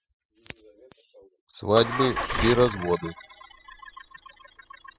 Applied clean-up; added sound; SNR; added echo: classical method spectral subtraction.